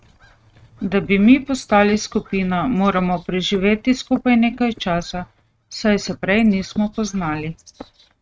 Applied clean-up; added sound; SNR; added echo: neural mask model RNNoise.